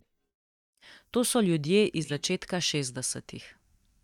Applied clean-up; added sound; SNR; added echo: neural mask model DeepFilterNet 3.